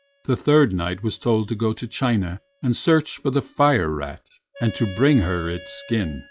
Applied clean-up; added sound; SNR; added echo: classical method log-MMSE.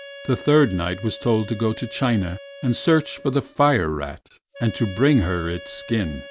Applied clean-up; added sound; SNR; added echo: none; Wind instrument, woodwind instrument; 18 dB; none.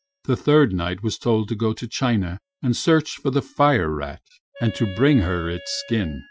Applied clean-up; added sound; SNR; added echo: classical method Wiener filter.